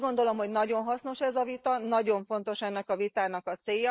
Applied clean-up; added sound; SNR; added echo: neural mask model Resemble Enhance denoiser.